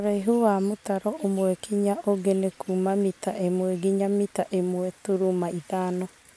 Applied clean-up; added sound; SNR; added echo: none; none; none; none.